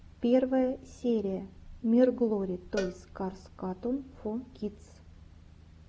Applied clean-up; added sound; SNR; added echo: none; Cowbell; 16 dB; none.